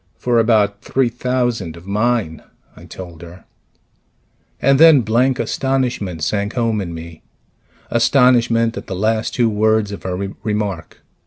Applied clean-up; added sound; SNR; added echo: none; none; none; none.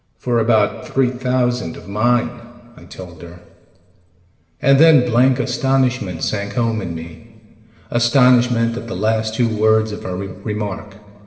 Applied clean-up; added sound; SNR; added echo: none; none; none; reverberation time 2.0 s.